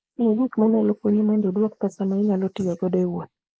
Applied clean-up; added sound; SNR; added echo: neural mask model Resemble Enhance denoiser.